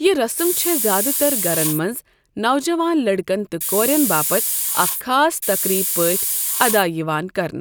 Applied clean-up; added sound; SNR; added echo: none; Hiss; 1 dB; none.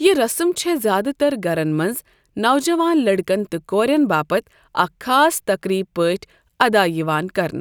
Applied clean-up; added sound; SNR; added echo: none; none; none; none.